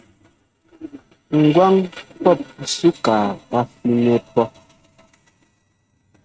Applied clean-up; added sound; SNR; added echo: neural mask model RNNoise.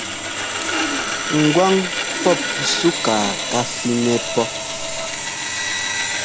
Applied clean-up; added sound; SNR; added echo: none; Sawing; 1 dB; none.